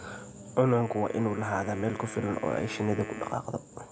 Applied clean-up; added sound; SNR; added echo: none; Wind instrument, woodwind instrument; 14 dB; none.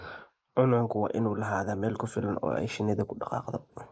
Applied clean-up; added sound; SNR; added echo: neural mask model Resemble Enhance denoiser.